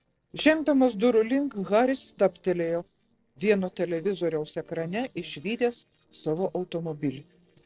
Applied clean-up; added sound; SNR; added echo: neural separator model SepFormer DNS4.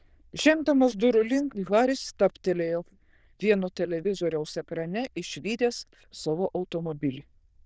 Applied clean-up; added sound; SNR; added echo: neural diffusion model UNIVERSE++.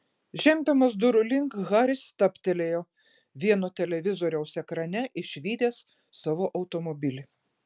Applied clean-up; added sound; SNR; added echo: none; none; none; none.